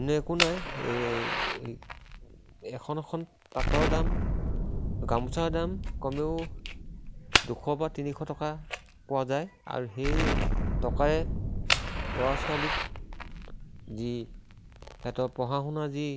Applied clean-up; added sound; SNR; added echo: none; Fire + Explosion; -1 dB; none.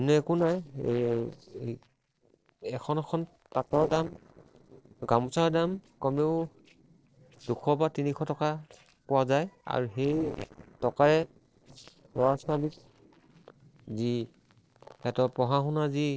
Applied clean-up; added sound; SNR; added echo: neural separator model SepFormer DNS4.